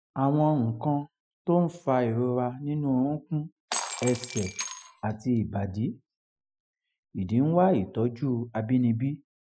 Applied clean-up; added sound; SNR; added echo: classical method Wiener filter.